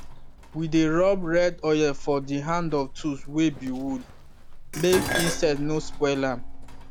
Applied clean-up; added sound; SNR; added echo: none; Livestock, farm animals, working animals + Dishes, pots, and pans; 7 dB; none.